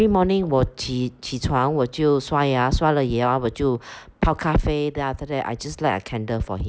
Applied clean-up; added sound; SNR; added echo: none; none; none; none.